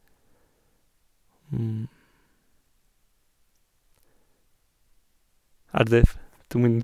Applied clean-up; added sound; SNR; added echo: none; none; none; none.